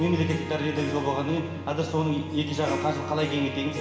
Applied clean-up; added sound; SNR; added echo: none; Harp; 10 dB; reverberation time 1.9 s.